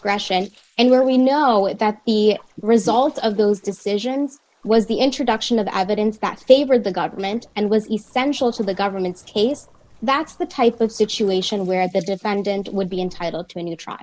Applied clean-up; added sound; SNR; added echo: neural mask model Resemble Enhance denoiser.